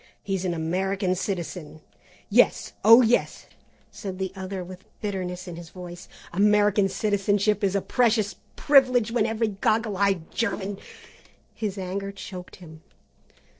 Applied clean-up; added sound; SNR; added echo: neural separator model SepFormer DNS4.